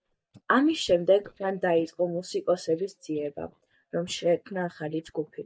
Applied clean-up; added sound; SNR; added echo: neural mask model DeepFilterNet 3.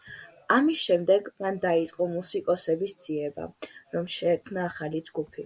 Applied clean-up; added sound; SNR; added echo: none; none; none; none.